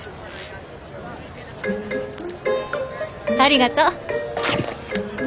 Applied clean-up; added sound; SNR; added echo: none; none; none; none.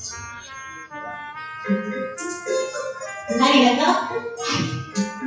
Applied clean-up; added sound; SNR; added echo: classical method WPE with log-MMSE.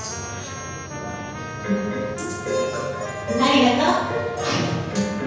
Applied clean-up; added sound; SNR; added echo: none; Trumpet; 12 dB; reverberation time 1.0 s.